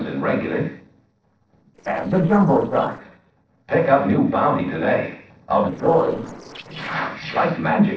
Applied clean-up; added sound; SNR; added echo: neural separator model SepFormer DNS4.